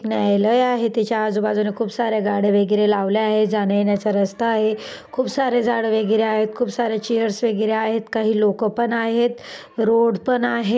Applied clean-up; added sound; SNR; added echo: none; none; none; none.